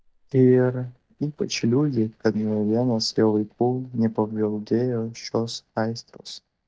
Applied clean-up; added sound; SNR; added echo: neural mask model DeepFilterNet 3.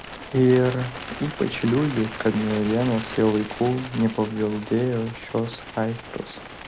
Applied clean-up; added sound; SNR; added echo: none; Bird; 13 dB; none.